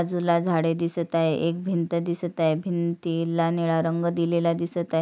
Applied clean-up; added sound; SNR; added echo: none; none; none; none.